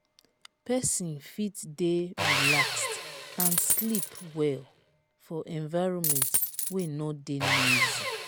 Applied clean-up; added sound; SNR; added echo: none; Coin (dropping) + Sawing; -2 dB; none.